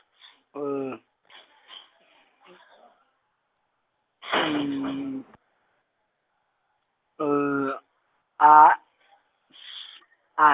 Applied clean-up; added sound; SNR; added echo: none; none; none; none.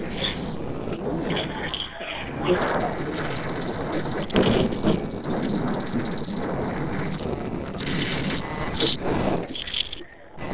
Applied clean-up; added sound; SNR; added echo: neural separator model SepFormer DNS4.